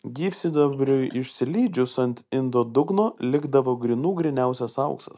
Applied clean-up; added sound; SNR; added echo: none; none; none; none.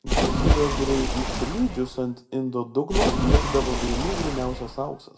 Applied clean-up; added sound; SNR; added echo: none; Splash, splatter; -3 dB; reverberation time 0.5 s.